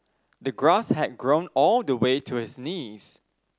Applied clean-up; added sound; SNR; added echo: none; none; none; none.